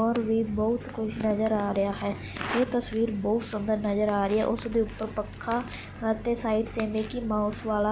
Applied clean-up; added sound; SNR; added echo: none; Crack / Crackle; 18 dB; none.